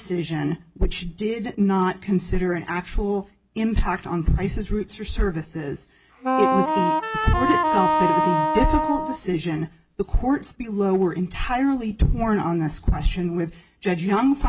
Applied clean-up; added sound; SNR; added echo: none; Wind instrument, woodwind instrument; -2 dB; none.